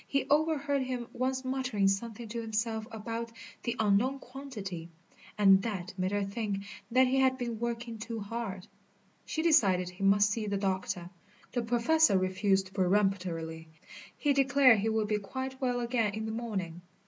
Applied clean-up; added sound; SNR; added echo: none; none; none; none.